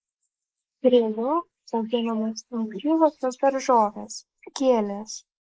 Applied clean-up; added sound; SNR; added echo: neural mask model Resemble Enhance denoiser.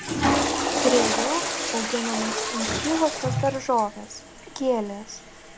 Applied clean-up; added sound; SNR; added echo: none; Toilet flush / Water; 0 dB; none.